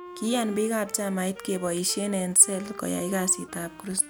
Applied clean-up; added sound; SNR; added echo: none; Wind instrument, woodwind instrument; 18 dB; none.